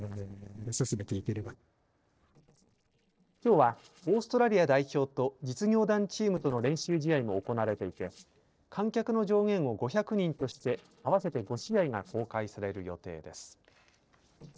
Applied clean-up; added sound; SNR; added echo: neural separator model SepFormer DNS4.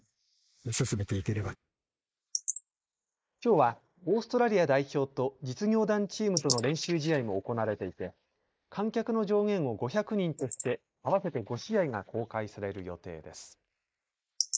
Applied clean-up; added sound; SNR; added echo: neural mask model Resemble Enhance denoiser.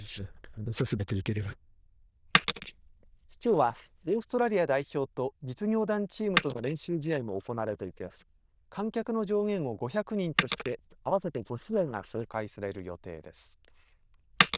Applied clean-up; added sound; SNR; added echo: neural diffusion model UNIVERSE++.